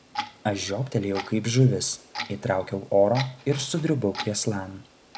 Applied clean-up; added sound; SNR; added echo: none; Clock; 14 dB; none.